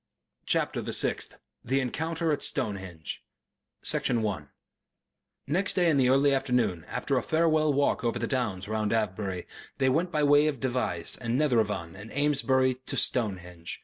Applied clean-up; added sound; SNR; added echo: none; none; none; none.